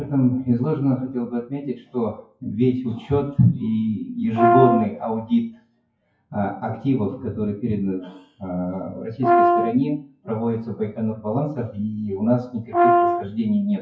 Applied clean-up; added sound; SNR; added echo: classical method WPE with log-MMSE.